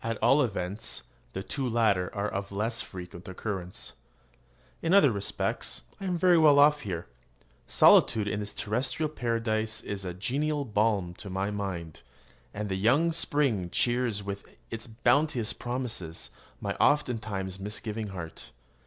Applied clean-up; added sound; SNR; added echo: none; none; none; none.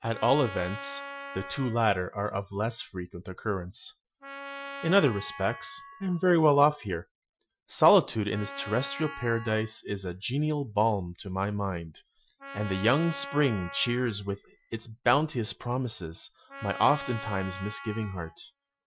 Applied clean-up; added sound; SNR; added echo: classical method Wiener filter.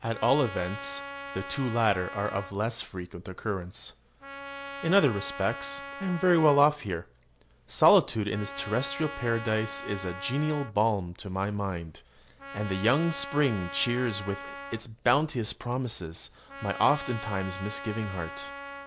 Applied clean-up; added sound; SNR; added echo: none; Trumpet; 13 dB; none.